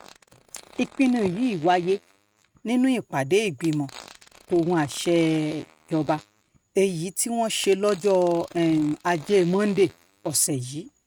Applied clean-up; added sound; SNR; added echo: neural mask model RNNoise.